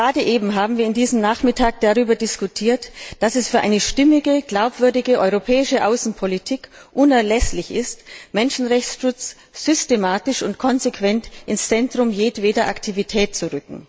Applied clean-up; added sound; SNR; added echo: none; none; none; none.